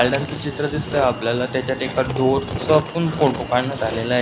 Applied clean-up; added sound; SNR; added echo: none; Alarm + Chewing, mastication; 10 dB; none.